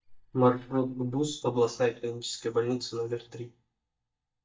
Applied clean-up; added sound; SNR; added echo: neural mask model DeepFilterNet 3.